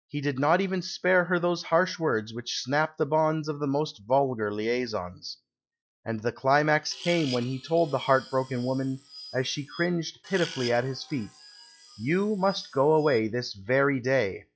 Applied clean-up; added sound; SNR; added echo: classical method log-MMSE.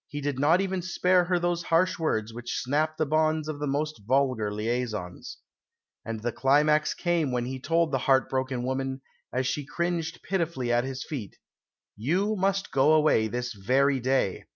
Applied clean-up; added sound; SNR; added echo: none; none; none; none.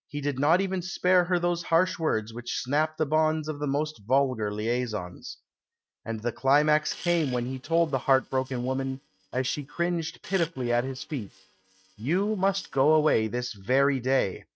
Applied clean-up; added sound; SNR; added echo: neural mask model RNNoise.